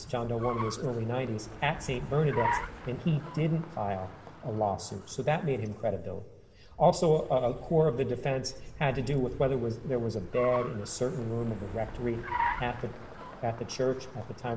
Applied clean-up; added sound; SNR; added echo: none; Car; 10 dB; reverberation time 2.6 s.